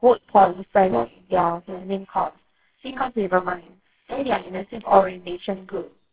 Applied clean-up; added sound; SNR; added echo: neural separator model SepFormer WHAMR!.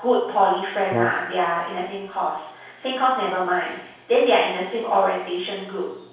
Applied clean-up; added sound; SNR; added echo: none; Brass instrument; 8 dB; reverberation time 0.7 s.